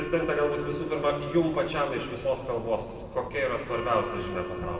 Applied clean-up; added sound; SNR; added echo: none; Wind instrument, woodwind instrument; 11 dB; reverberation time 2.1 s.